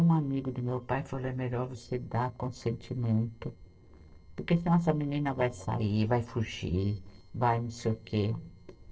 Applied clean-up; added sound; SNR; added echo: neural separator model SepFormer DNS4.